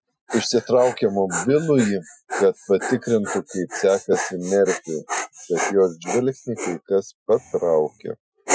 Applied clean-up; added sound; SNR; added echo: classical method Wiener filter.